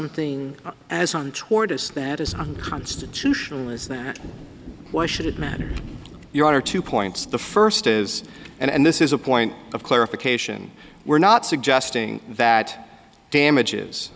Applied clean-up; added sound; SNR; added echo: none; Thunder; 17 dB; none.